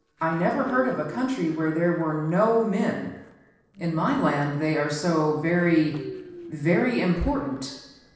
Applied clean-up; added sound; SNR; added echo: neural separator model SepFormer DNS4.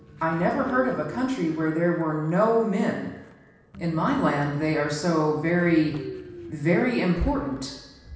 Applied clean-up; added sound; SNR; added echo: none; Train; 18 dB; reverberation time 0.9 s.